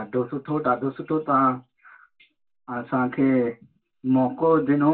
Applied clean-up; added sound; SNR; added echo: none; none; none; reverberation time 0.1 s.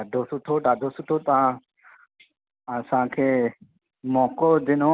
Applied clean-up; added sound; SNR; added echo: none; none; none; none.